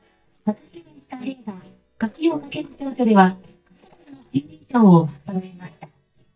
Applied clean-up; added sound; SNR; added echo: neural mask model DeepFilterNet 3.